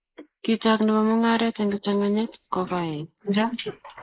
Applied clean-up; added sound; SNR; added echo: neural mask model Resemble Enhance denoiser.